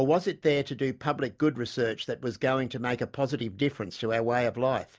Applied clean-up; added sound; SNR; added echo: none; none; none; none.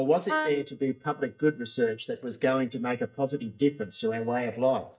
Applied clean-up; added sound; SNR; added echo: neural mask model DeepFilterNet 3.